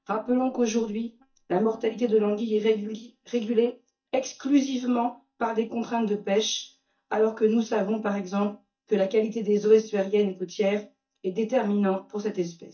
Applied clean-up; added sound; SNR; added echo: neural mask model DeepFilterNet 3.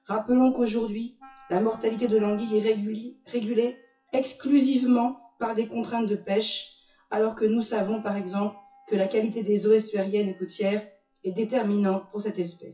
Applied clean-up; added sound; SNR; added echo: classical method WPE with log-MMSE.